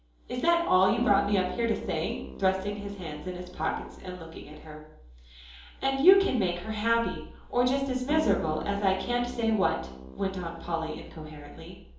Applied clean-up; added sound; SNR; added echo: none; Keyboard (musical); 11 dB; reverberation time 2.8 s.